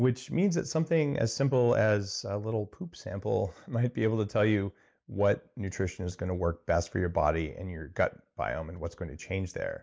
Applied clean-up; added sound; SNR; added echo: none; none; none; none.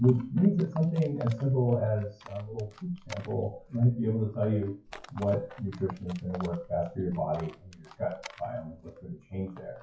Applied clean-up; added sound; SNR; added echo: classical method WPE with log-MMSE.